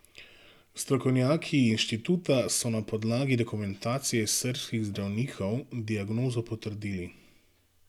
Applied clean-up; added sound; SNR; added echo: none; none; none; none.